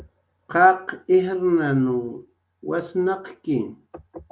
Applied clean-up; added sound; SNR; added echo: none; none; none; none.